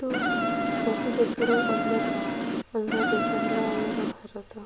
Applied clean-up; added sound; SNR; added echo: none; Insect; -4 dB; reverberation time 0.4 s.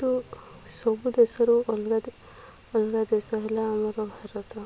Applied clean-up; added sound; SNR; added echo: none; none; none; none.